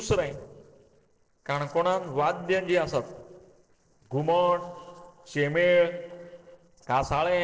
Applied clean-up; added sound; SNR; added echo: neural separator model SepFormer DNS4.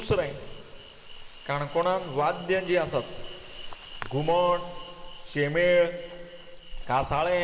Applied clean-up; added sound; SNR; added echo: none; Insect; 12 dB; reverberation time 2.5 s.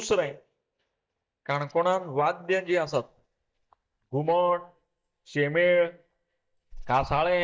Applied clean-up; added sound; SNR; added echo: neural mask model DeepFilterNet 3.